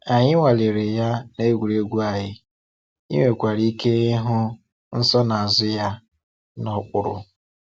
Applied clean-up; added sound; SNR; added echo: none; none; none; none.